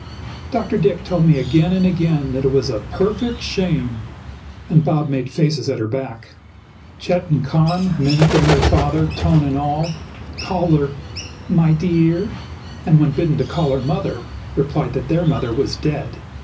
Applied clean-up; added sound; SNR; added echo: none; Bird; 9 dB; reverberation time 0.4 s.